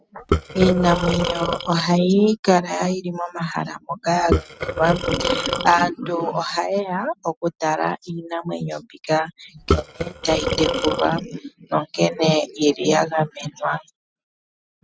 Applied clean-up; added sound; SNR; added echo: neural mask model RNNoise.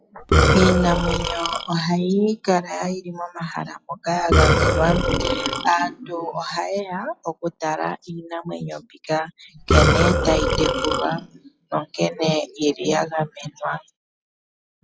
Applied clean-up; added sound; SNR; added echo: classical method log-MMSE.